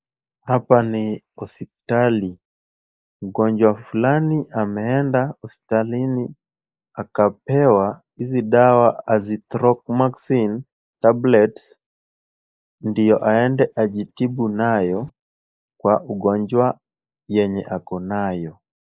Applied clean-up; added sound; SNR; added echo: neural mask model Resemble Enhance denoiser.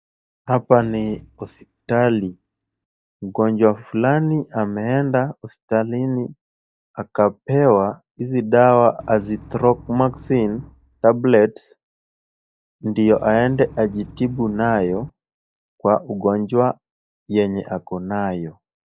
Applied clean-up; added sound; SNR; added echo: neural mask model DeepFilterNet 3.